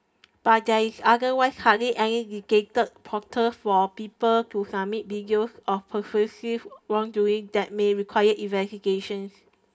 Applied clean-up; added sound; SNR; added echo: none; none; none; reverberation time 0.3 s.